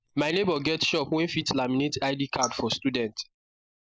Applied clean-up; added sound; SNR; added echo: neural mask model Resemble Enhance denoiser.